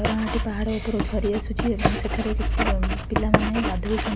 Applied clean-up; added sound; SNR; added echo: none; Writing; -2 dB; none.